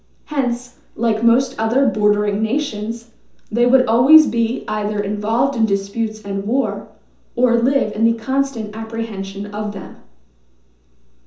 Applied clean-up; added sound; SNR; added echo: none; none; none; reverberation time 0.6 s.